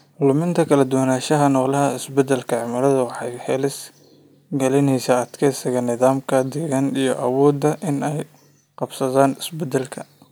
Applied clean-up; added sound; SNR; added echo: none; none; none; none.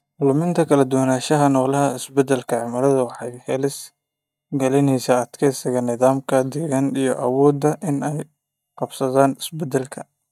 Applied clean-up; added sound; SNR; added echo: neural mask model DeepFilterNet 3.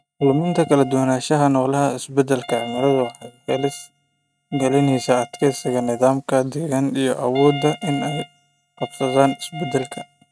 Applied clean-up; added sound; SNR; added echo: neural mask model RNNoise.